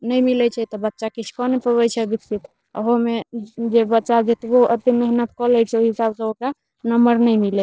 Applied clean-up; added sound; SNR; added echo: neural separator model SepFormer DNS4.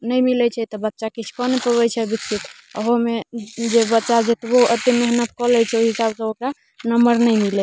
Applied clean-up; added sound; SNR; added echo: none; none; none; none.